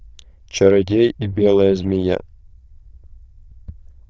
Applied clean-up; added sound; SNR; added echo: neural diffusion model UNIVERSE++.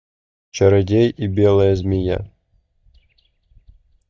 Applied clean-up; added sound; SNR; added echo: neural mask model DeepFilterNet 3.